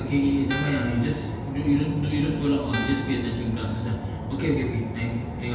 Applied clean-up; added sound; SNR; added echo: none; Guitar; 10 dB; reverberation time 0.9 s.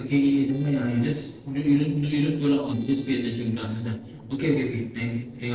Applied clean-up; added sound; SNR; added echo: neural separator model SepFormer DNS4.